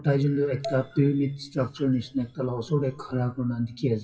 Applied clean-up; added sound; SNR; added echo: classical method WPE with log-MMSE.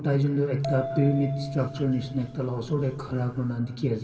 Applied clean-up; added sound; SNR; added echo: none; Bell; 12 dB; reverberation time 1.8 s.